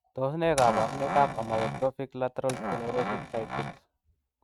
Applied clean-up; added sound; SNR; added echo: neural mask model RNNoise.